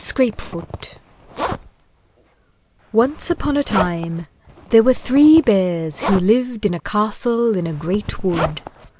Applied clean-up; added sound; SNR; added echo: none; Zipper (clothing); 12 dB; none.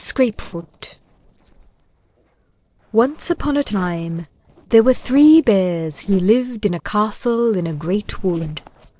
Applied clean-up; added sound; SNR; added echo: neural separator model SepFormer DNS4.